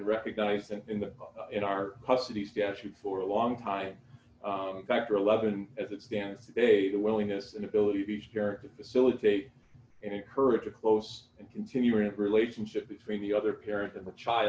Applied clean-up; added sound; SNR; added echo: none; none; none; none.